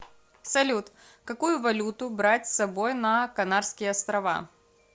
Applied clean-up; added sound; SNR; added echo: none; none; none; none.